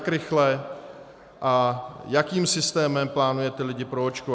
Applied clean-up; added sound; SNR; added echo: none; none; none; none.